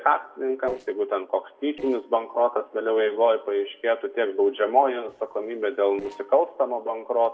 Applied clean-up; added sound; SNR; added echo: neural separator model SepFormer DNS4.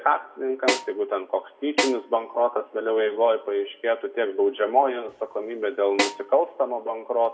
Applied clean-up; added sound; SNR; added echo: none; Snare drum; 6 dB; reverberation time 0.6 s.